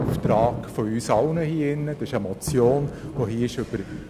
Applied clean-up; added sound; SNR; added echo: none; Thunder; 8 dB; none.